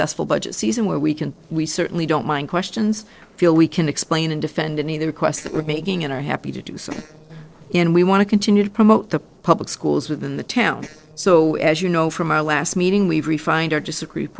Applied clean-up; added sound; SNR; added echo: neural separator model SepFormer DNS4.